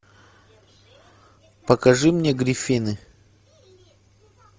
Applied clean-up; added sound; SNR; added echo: none; none; none; none.